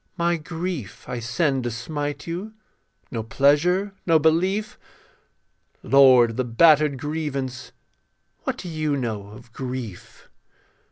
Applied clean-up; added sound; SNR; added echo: none; none; none; none.